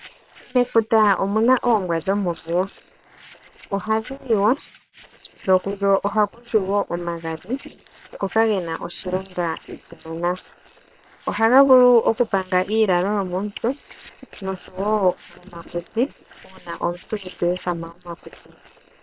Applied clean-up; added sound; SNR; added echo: neural separator model SepFormer WHAM!.